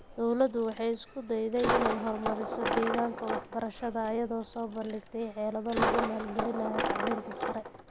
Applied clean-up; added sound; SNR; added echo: none; Coin (dropping); 2 dB; none.